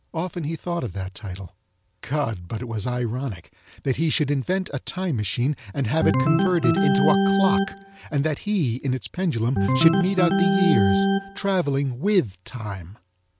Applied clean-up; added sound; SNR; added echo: none; Organ; -2 dB; none.